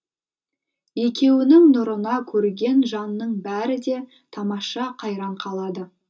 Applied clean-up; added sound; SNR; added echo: none; none; none; reverberation time 0.2 s.